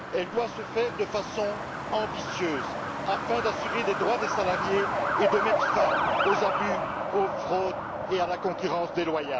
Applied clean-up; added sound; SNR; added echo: none; Truck; 0 dB; none.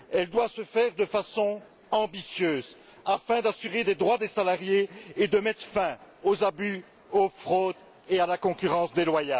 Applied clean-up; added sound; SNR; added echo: none; none; none; none.